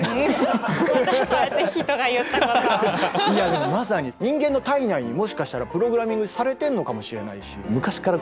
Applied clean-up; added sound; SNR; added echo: none; none; none; none.